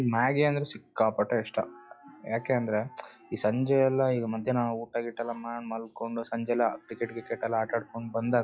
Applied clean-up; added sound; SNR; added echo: classical method log-MMSE.